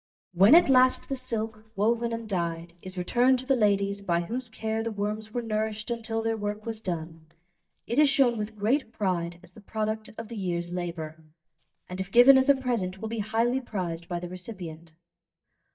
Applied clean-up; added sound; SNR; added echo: neural mask model DeepFilterNet 3.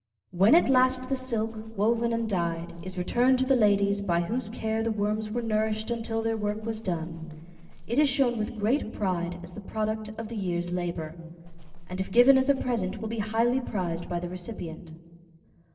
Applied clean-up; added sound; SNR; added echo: neural separator model SepFormer DNS4.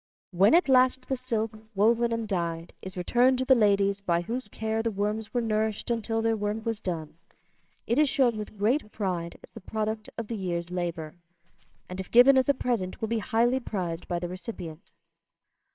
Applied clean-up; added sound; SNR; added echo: neural separator model SepFormer WHAMR!.